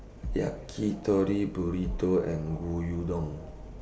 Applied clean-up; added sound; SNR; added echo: none; Bass drum; 7 dB; none.